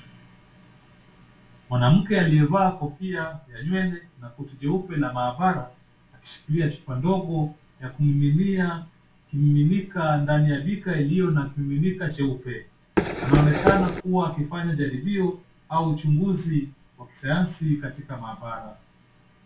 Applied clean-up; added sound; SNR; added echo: none; Run; -2 dB; reverberation time 0.2 s.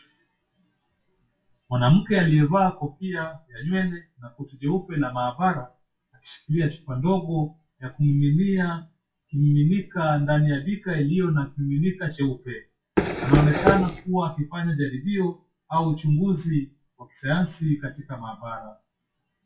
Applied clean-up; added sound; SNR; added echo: classical method WPE with log-MMSE.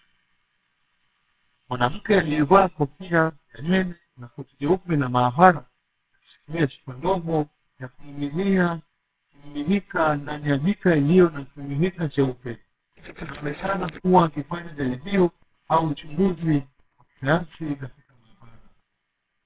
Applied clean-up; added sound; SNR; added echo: neural separator model SepFormer WHAMR!.